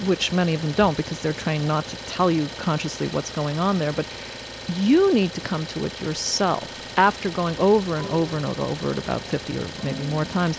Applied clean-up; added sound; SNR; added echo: none; Idling; 13 dB; none.